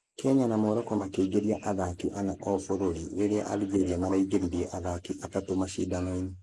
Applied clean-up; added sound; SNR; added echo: neural mask model Resemble Enhance denoiser.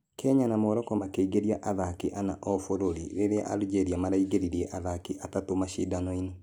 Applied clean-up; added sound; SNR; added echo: none; none; none; none.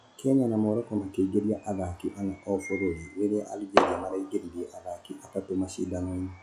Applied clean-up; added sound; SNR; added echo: classical method log-MMSE.